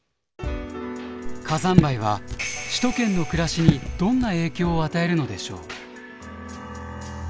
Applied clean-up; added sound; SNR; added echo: none; Raindrop / Drip; 1 dB; none.